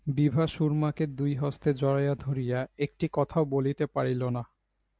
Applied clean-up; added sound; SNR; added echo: none; none; none; none.